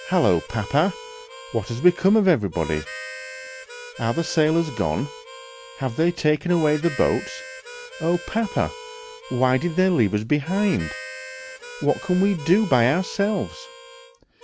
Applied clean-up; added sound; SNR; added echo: none; Harmonica; 15 dB; none.